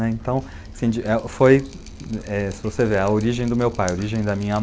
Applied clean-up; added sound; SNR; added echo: none; Drip; 17 dB; none.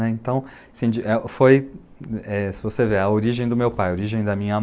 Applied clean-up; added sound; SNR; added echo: none; none; none; none.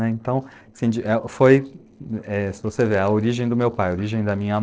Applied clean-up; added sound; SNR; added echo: neural separator model SepFormer DNS4.